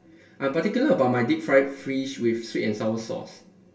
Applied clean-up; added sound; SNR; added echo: none; none; none; reverberation time 0.2 s.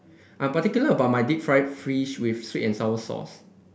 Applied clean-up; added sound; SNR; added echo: none; none; none; none.